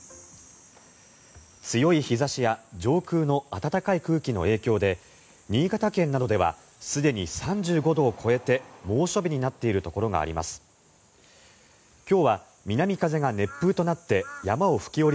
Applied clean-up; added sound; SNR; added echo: none; none; none; none.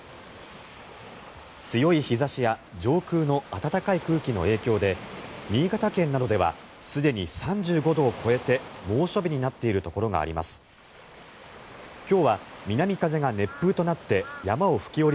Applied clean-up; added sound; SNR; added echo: none; Waves, surf; 18 dB; none.